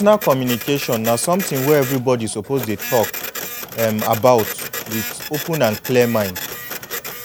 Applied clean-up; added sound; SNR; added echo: none; Printer; 10 dB; none.